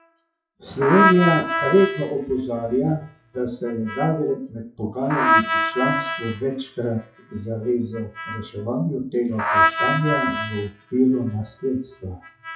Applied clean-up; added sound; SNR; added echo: classical method WPE with log-MMSE.